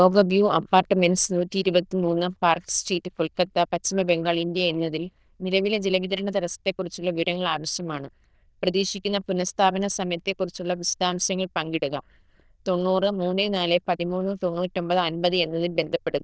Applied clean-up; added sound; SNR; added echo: neural diffusion model UNIVERSE++.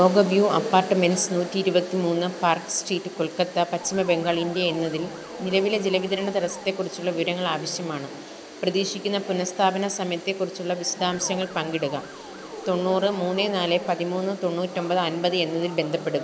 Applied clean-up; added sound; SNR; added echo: none; Motor vehicle (road) / Siren; 19 dB; none.